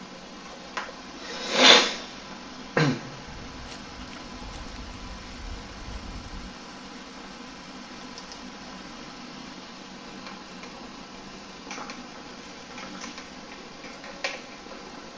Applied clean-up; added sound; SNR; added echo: none; Walk, footsteps; 11 dB; reverberation time 1.2 s.